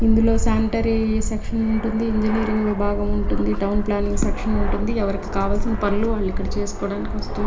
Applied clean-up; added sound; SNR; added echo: none; Fixed-wing aircraft, airplane; 0 dB; reverberation time 0.4 s.